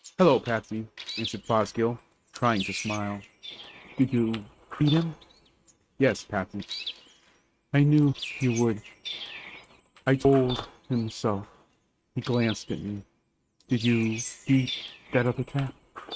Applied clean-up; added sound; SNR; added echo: neural mask model RNNoise.